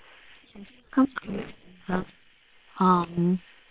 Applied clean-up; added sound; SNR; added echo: neural separator model SepFormer WHAM!.